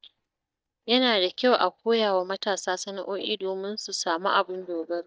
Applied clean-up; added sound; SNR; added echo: neural mask model DeepFilterNet 3.